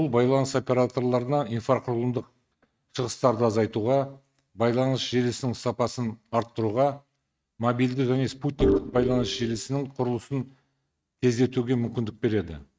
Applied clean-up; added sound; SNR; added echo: neural mask model RNNoise.